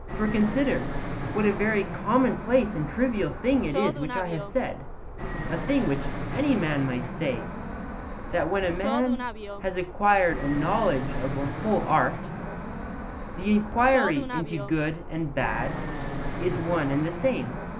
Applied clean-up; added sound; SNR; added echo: none; Fixed-wing aircraft, airplane; 6 dB; none.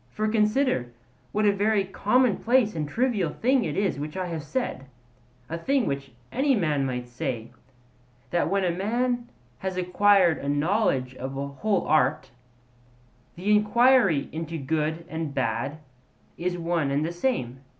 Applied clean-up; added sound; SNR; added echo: none; none; none; none.